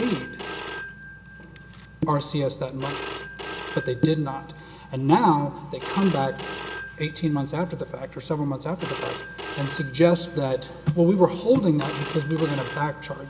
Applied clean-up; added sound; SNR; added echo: none; Telephone; 6 dB; none.